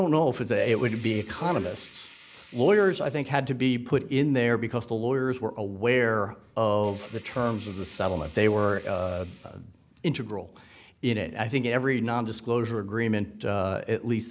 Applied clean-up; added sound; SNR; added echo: neural mask model Resemble Enhance denoiser.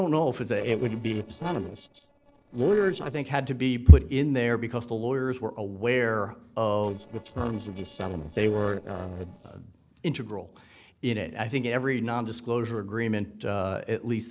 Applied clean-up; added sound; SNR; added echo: neural separator model SepFormer DNS4.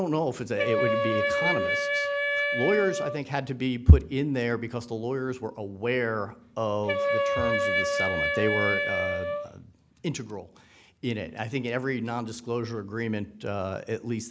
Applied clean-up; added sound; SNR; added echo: none; Wind instrument, woodwind instrument; 0 dB; none.